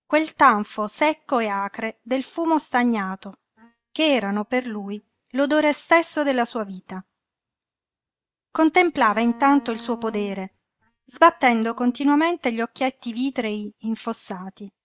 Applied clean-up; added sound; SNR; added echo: neural mask model DeepFilterNet 3.